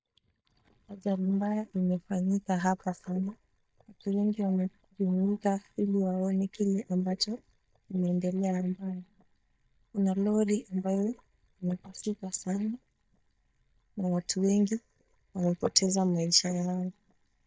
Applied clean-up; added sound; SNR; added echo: neural mask model DeepFilterNet 3.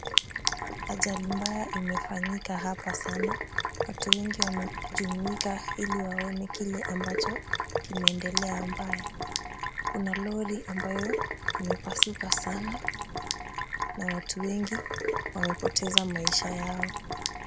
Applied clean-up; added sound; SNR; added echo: none; Sink (filling or washing); -2 dB; none.